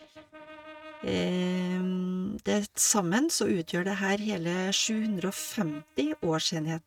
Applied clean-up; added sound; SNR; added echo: neural mask model RNNoise.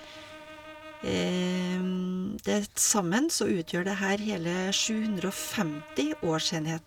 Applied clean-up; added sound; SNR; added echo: none; Brass instrument; 19 dB; none.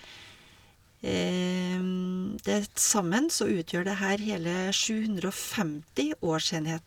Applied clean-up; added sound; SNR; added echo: none; none; none; none.